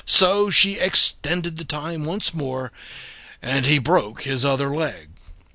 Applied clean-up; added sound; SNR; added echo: none; none; none; none.